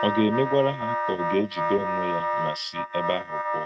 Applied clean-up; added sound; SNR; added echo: neural mask model RNNoise.